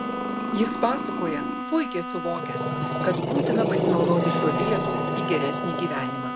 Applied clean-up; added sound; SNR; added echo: none; Growling + Bowed string instrument; -2 dB; none.